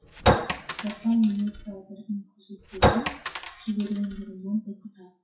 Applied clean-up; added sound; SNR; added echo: classical method WPE with log-MMSE.